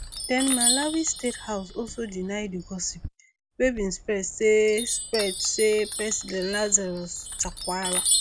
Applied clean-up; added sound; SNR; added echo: none; Chime; 0 dB; none.